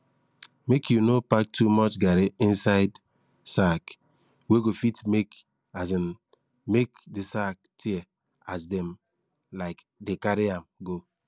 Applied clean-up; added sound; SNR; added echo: none; none; none; none.